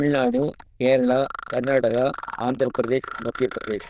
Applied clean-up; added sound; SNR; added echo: neural diffusion model UNIVERSE++.